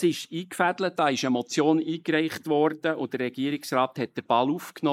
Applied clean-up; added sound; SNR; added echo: neural mask model Resemble Enhance denoiser.